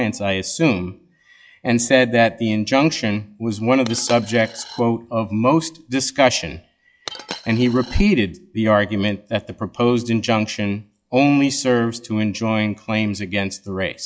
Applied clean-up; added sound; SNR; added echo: classical method log-MMSE.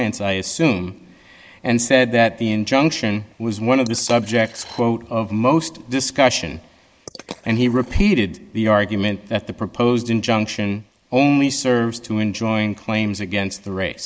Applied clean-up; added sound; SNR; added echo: neural mask model Resemble Enhance denoiser.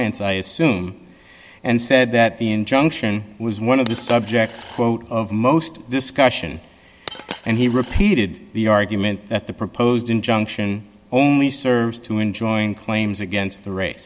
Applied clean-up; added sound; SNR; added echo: none; Coin (dropping); 14 dB; none.